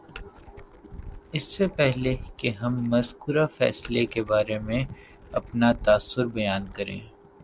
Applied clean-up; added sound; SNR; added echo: none; Glass; 17 dB; none.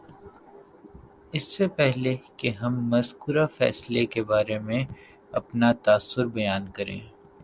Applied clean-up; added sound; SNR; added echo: none; none; none; none.